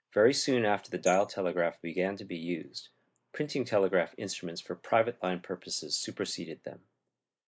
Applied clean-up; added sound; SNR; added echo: neural mask model Resemble Enhance denoiser.